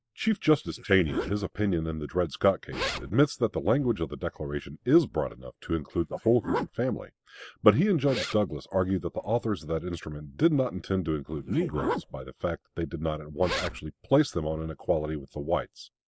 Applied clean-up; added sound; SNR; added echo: neural mask model Resemble Enhance denoiser.